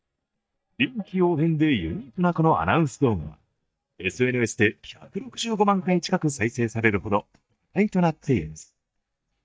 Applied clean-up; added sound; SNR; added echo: neural mask model DeepFilterNet 3.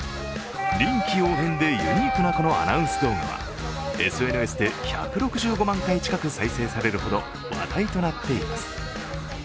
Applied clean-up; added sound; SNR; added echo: none; Wind instrument, woodwind instrument; 3 dB; none.